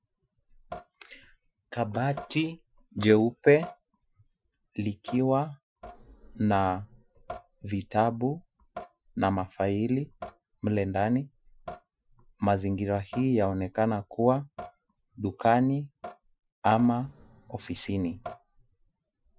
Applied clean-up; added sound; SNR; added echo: classical method Wiener filter.